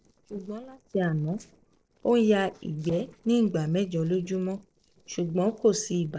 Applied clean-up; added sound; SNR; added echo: neural separator model SepFormer DNS4.